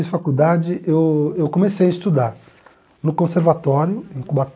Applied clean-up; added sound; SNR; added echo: neural mask model Resemble Enhance denoiser.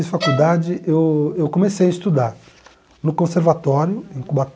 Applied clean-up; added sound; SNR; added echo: none; Bowed string instrument; 12 dB; none.